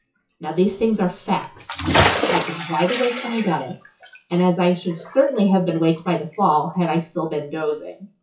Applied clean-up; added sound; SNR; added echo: classical method WPE with log-MMSE.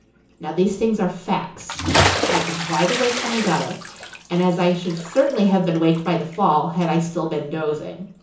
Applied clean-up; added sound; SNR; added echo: none; Bathtub (filling or washing) / Splash, splatter; 6 dB; reverberation time 0.7 s.